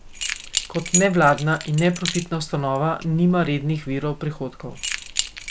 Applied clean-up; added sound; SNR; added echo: none; Keys jangling; 8 dB; none.